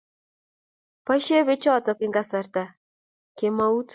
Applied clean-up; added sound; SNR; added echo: none; none; none; none.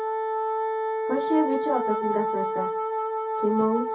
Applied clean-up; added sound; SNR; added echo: none; Wind instrument, woodwind instrument; -2 dB; reverberation time 0.3 s.